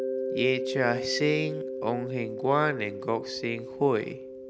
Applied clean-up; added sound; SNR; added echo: none; Mallet percussion; 5 dB; none.